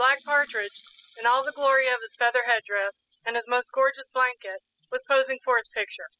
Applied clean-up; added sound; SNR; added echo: classical method spectral subtraction.